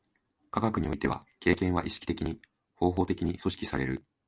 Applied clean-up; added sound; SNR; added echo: none; none; none; none.